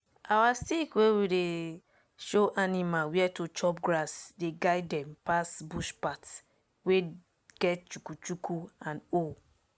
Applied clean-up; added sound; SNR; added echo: none; none; none; none.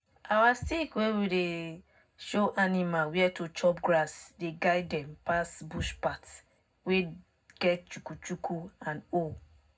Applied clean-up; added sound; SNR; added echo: none; none; none; reverberation time 0.3 s.